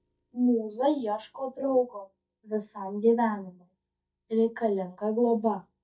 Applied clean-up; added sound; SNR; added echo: neural mask model DeepFilterNet 3.